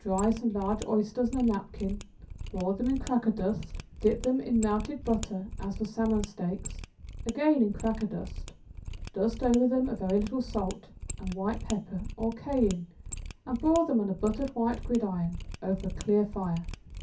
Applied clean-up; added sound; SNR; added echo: none; Mechanisms; 10 dB; reverberation time 0.3 s.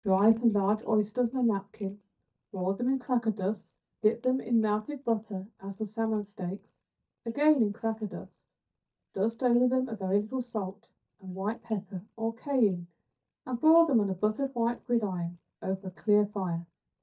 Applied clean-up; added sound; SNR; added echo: neural mask model DeepFilterNet 3.